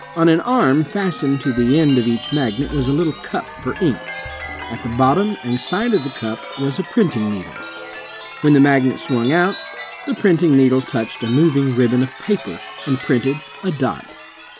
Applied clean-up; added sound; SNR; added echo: none; Chime; 12 dB; none.